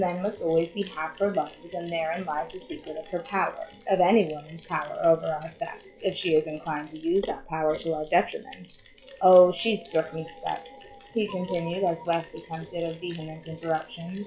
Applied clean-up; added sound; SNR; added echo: classical method log-MMSE.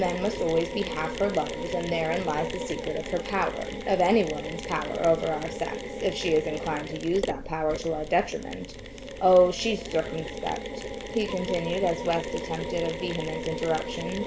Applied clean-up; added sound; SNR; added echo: none; Mechanisms; 7 dB; none.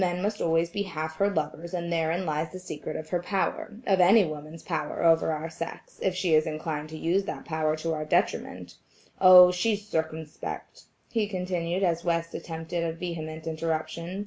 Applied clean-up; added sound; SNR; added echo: none; none; none; none.